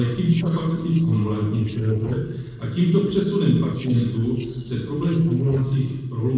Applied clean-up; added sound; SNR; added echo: neural separator model SepFormer DNS4.